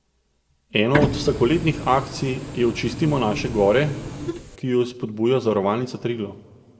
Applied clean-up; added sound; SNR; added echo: none; Printer; 6 dB; reverberation time 1.3 s.